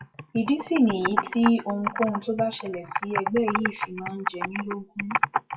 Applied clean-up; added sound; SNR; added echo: classical method WPE with log-MMSE.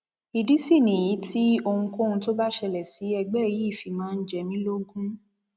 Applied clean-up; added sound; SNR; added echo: none; none; none; none.